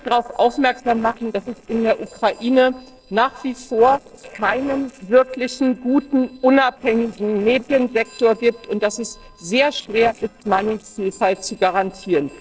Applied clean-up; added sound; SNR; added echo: neural separator model SepFormer DNS4.